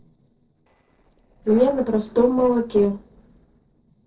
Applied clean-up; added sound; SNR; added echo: neural separator model SepFormer DNS4.